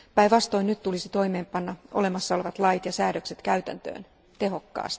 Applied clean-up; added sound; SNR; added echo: none; none; none; none.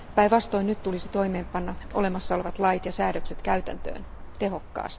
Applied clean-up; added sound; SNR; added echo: none; Bird; 8 dB; none.